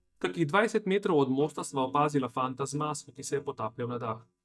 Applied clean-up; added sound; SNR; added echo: neural mask model DeepFilterNet 3.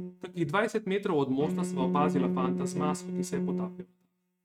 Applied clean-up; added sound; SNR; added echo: neural mask model RNNoise.